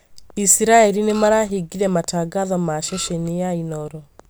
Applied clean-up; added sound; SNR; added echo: none; Printer; 18 dB; none.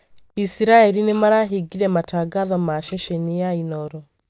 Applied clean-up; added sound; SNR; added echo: neural mask model DeepFilterNet 3.